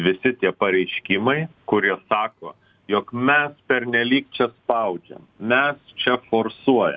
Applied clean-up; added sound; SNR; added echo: none; none; none; none.